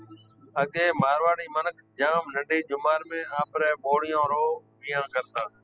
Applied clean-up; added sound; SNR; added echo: classical method spectral subtraction.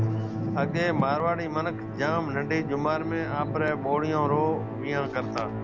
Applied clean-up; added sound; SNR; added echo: none; Musical instrument; 5 dB; none.